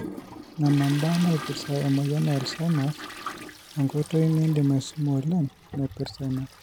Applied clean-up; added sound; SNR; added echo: none; Toilet flush; 14 dB; none.